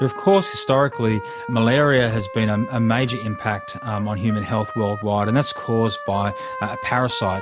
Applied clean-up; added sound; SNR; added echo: none; Trumpet; 12 dB; none.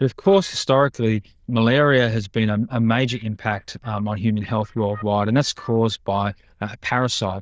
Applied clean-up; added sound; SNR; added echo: neural diffusion model UNIVERSE++.